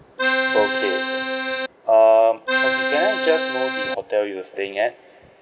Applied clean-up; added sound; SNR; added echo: none; Accordion; 0 dB; none.